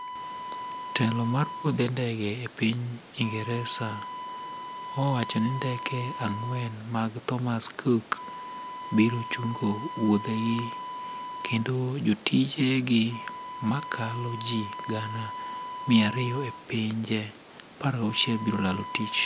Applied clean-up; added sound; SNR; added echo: none; Wind instrument, woodwind instrument; 12 dB; none.